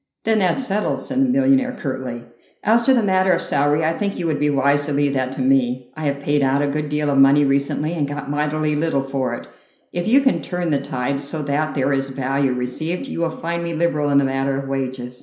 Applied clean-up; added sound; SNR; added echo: none; none; none; reverberation time 0.5 s.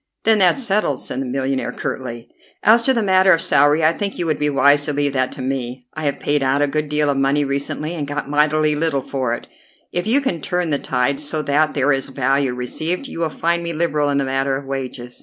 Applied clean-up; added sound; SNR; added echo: none; none; none; none.